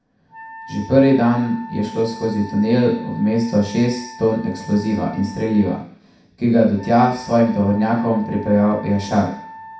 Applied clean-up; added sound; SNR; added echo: none; Wind instrument, woodwind instrument; 18 dB; reverberation time 0.6 s.